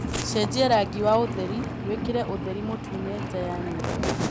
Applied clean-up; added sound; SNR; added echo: none; Engine; 5 dB; none.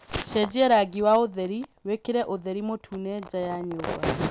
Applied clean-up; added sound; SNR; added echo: none; none; none; none.